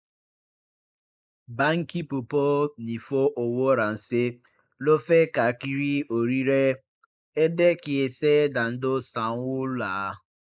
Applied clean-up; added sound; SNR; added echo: neural mask model Resemble Enhance denoiser.